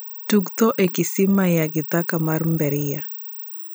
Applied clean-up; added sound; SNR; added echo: none; none; none; none.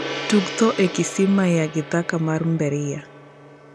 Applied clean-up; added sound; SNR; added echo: none; Gong; 12 dB; none.